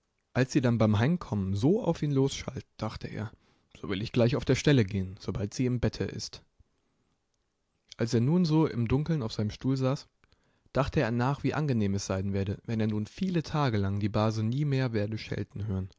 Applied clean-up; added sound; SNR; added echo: none; none; none; none.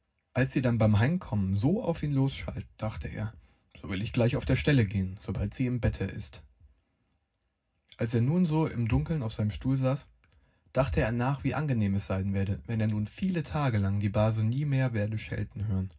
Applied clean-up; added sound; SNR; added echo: none; none; none; reverberation time 0.4 s.